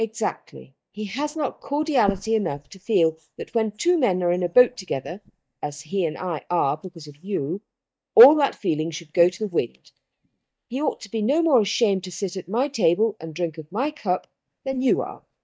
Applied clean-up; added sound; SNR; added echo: neural mask model DeepFilterNet 3.